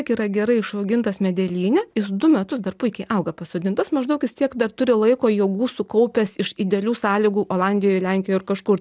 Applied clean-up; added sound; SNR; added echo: none; none; none; none.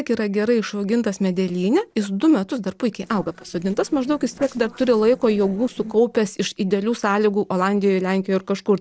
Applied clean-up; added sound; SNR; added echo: neural separator model SepFormer DNS4.